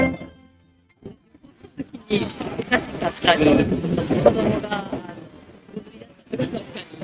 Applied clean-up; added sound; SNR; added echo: neural mask model RNNoise.